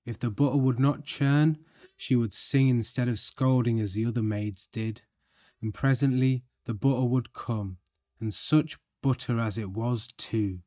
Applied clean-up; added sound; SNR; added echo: neural mask model DeepFilterNet 3.